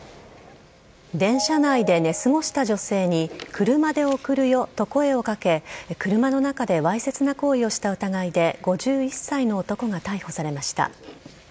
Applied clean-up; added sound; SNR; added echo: none; none; none; none.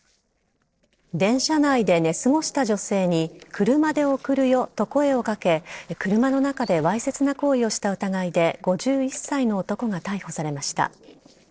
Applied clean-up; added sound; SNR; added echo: neural separator model SepFormer DNS4.